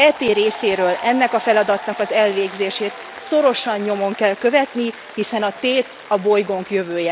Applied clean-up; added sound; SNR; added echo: none; Applause; 15 dB; none.